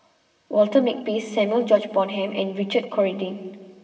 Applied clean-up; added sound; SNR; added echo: none; none; none; reverberation time 2.1 s.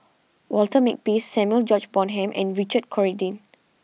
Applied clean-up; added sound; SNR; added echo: none; none; none; none.